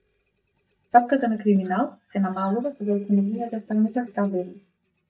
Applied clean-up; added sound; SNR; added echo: neural mask model DeepFilterNet 3.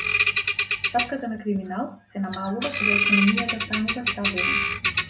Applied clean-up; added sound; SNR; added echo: none; Bird vocalization, bird call, bird song; -3 dB; reverberation time 0.2 s.